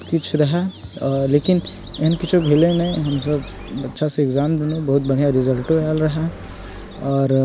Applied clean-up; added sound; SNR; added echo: none; Motorcycle + Bird vocalization, bird call, bird song; 17 dB; none.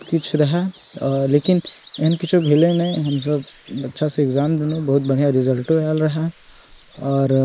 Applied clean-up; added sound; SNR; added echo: neural mask model Resemble Enhance denoiser.